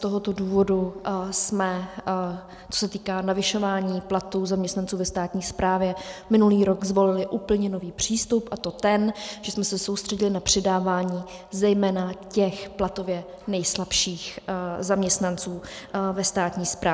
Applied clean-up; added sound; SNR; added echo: none; none; none; none.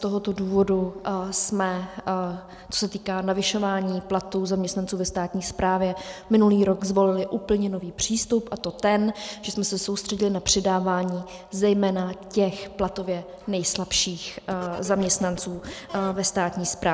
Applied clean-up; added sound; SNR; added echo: none; Scratching (performance technique); 17 dB; none.